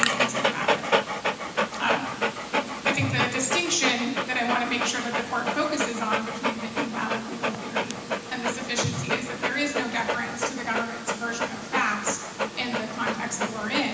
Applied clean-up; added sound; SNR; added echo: none; Dog; 0 dB; reverberation time 1.0 s.